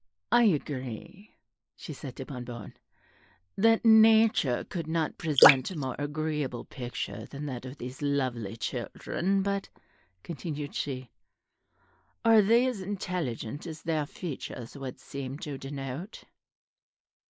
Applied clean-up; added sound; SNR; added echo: neural mask model Resemble Enhance denoiser.